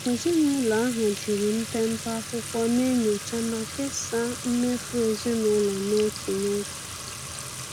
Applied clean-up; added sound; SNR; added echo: none; Fill (with liquid) / Trickle, dribble / Sink (filling or washing); 10 dB; none.